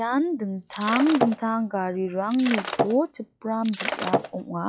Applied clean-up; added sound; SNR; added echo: classical method log-MMSE.